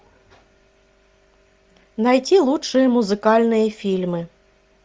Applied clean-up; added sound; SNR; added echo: none; none; none; none.